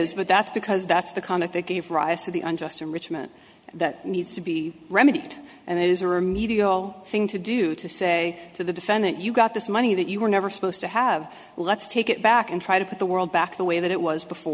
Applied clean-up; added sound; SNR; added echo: none; none; none; none.